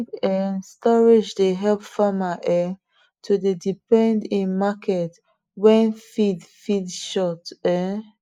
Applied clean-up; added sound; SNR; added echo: neural mask model Resemble Enhance denoiser.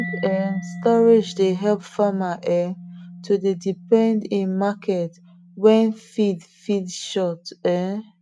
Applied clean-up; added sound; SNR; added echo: neural mask model RNNoise.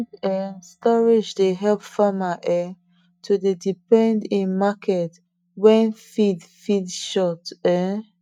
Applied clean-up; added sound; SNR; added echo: neural mask model DeepFilterNet 3.